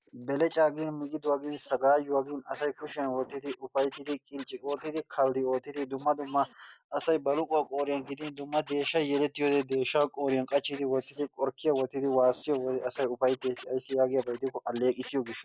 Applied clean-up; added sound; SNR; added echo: neural mask model Resemble Enhance denoiser.